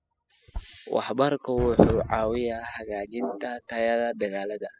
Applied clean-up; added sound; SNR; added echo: classical method spectral subtraction.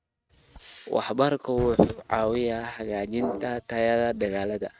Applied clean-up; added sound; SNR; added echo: neural mask model RNNoise.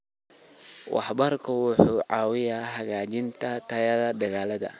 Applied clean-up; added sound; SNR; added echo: none; none; none; none.